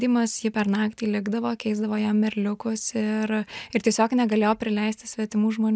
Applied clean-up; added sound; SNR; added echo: none; none; none; none.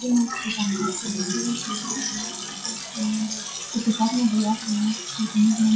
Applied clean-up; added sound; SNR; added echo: classical method WPE with log-MMSE.